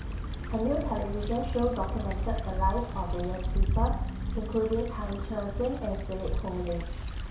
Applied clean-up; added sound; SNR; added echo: none; Stream / Trickle, dribble / Traffic noise, roadway noise; -1 dB; reverberation time 0.6 s.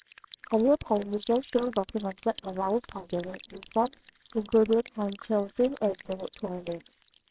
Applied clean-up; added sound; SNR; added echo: neural separator model SepFormer WHAMR!.